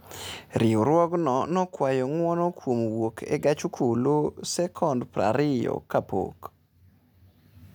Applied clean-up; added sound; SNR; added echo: none; none; none; none.